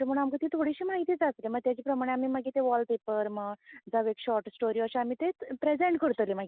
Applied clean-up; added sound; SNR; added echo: none; none; none; none.